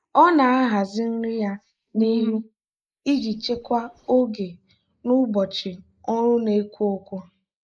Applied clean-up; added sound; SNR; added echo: neural mask model Resemble Enhance denoiser.